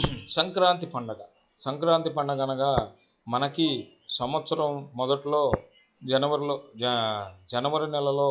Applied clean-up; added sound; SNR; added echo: classical method log-MMSE.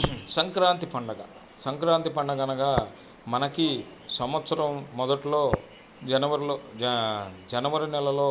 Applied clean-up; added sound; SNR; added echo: none; Tap; 13 dB; none.